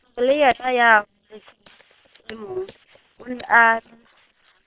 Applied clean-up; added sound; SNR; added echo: neural separator model SepFormer WHAM!.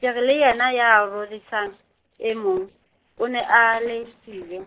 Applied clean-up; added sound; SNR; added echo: neural separator model SepFormer DNS4.